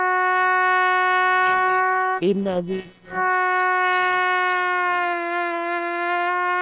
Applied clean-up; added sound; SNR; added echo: neural separator model SepFormer WHAM!.